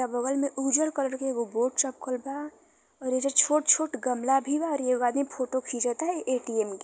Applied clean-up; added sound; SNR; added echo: neural mask model Resemble Enhance denoiser.